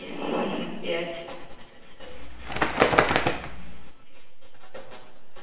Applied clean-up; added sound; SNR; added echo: none; Bird; -4 dB; reverberation time 1.0 s.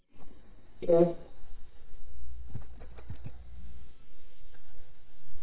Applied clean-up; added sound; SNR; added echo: neural mask model DeepFilterNet 3.